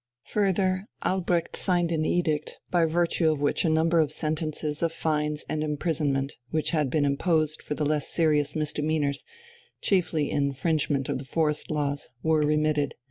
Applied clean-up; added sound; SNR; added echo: none; none; none; none.